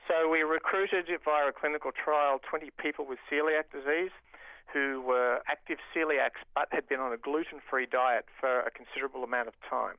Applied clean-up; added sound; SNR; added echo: none; none; none; none.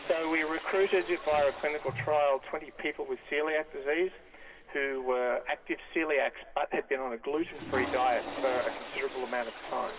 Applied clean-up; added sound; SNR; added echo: none; Toilet flush / Water; 13 dB; reverberation time 2.3 s.